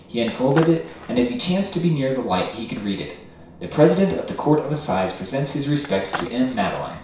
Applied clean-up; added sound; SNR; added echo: none; Skateboard; 13 dB; reverberation time 0.6 s.